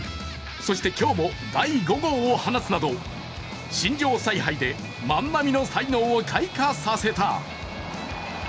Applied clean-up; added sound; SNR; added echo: none; none; none; none.